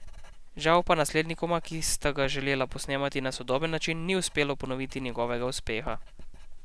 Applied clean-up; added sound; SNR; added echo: none; Writing; 9 dB; none.